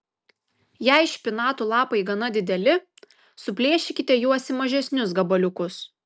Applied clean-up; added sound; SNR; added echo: none; none; none; none.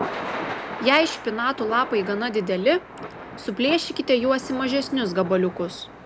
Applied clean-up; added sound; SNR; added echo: none; Thunder / Rain; 11 dB; none.